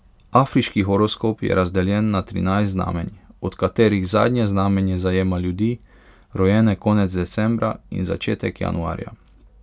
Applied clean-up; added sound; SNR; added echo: none; none; none; none.